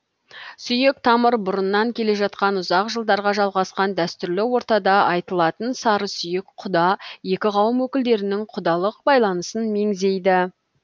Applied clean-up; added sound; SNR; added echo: none; none; none; none.